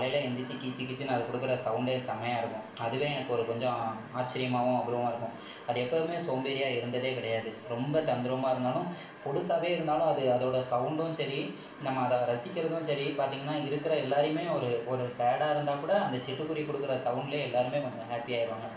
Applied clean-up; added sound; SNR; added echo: none; none; none; reverberation time 0.6 s.